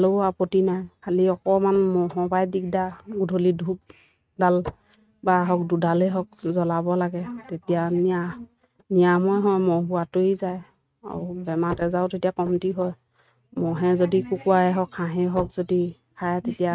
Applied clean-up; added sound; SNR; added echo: neural mask model RNNoise.